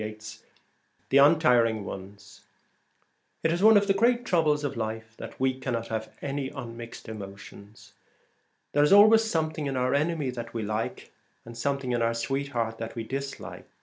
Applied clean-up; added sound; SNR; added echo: none; none; none; none.